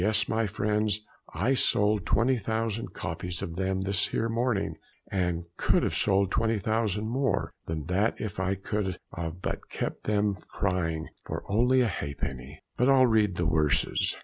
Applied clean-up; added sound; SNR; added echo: none; none; none; none.